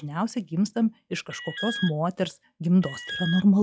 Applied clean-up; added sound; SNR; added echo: classical method log-MMSE.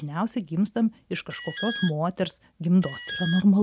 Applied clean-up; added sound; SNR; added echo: none; Alarm; 11 dB; none.